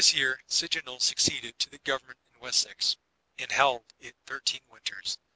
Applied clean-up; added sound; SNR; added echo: none; none; none; none.